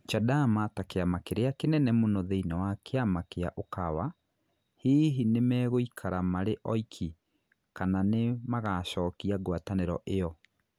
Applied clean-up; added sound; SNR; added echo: none; none; none; none.